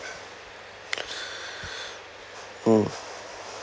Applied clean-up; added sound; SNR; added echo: none; none; none; none.